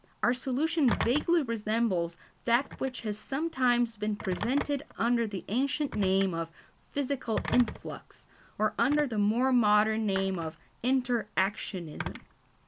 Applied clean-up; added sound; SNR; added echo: none; Telephone; 13 dB; none.